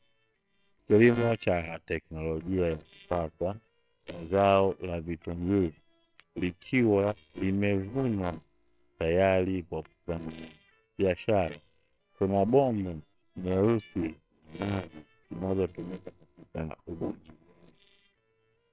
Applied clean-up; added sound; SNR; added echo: neural separator model SepFormer WHAMR!.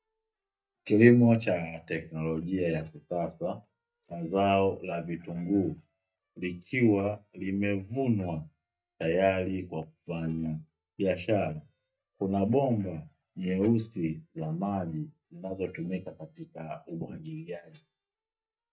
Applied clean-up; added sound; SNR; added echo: neural mask model DeepFilterNet 3.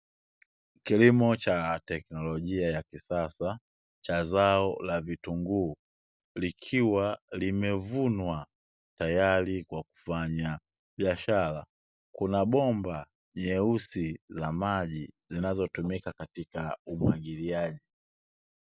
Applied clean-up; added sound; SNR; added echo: none; none; none; none.